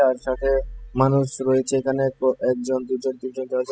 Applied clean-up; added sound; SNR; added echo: classical method spectral subtraction.